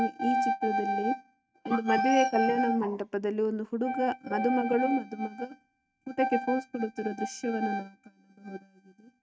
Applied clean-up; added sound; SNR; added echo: neural mask model RNNoise.